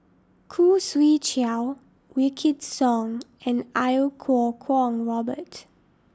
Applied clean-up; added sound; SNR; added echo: none; none; none; none.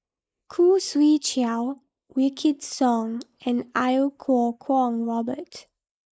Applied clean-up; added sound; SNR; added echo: neural mask model Resemble Enhance denoiser.